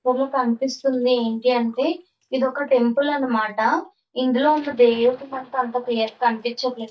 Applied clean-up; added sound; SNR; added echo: neural mask model DeepFilterNet 3.